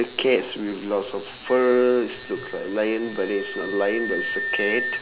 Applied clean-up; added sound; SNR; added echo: none; Wind instrument, woodwind instrument; 9 dB; none.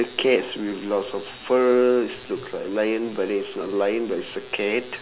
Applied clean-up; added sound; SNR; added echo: none; none; none; none.